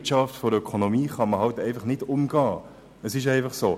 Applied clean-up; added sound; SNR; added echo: none; none; none; none.